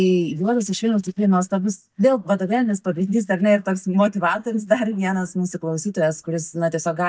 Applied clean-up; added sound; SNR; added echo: neural mask model DeepFilterNet 3.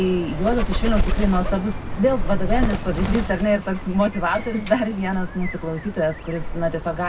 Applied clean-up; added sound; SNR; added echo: none; Bird; 2 dB; reverberation time 0.4 s.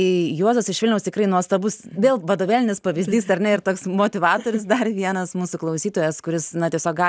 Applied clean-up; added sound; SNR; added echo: none; none; none; none.